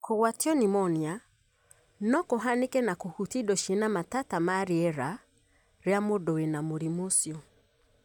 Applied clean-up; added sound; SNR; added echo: none; none; none; none.